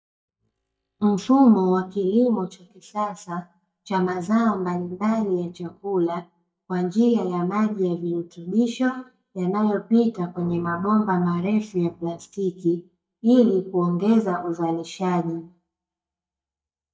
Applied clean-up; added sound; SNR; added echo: neural mask model DeepFilterNet 3.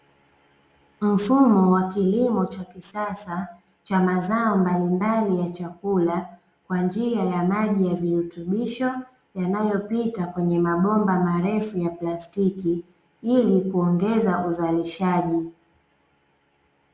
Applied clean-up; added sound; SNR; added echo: none; none; none; none.